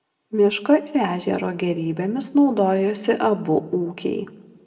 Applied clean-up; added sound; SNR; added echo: none; none; none; reverberation time 0.8 s.